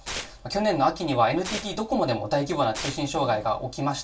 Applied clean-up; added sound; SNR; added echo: none; Tearing; 14 dB; reverberation time 0.2 s.